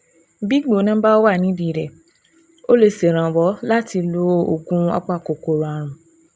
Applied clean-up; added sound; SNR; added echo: none; none; none; none.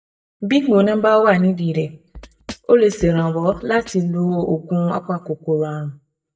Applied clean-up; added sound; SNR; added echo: neural mask model DeepFilterNet 3.